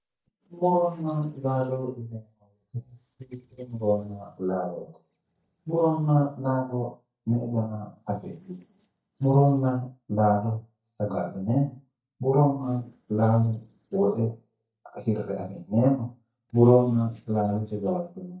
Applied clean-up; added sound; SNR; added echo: neural mask model DeepFilterNet 3.